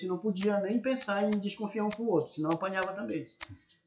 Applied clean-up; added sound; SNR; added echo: classical method WPE with log-MMSE.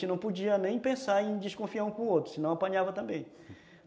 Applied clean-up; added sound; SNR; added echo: none; none; none; none.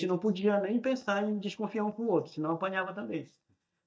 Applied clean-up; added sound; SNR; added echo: neural mask model DeepFilterNet 3.